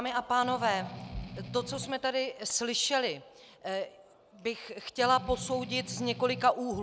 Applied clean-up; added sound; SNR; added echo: none; Strum; 11 dB; none.